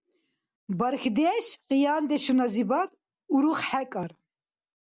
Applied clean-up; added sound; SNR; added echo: none; none; none; none.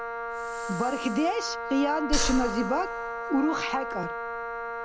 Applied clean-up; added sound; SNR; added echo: none; Breathing + Wind instrument, woodwind instrument; 3 dB; none.